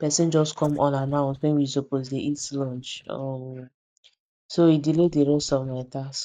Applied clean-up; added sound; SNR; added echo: neural mask model DeepFilterNet 3.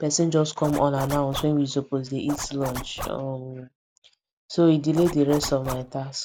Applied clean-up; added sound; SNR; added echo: none; Zipper (clothing); 11 dB; none.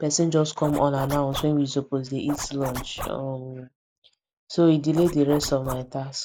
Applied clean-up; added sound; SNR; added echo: neural mask model Resemble Enhance denoiser.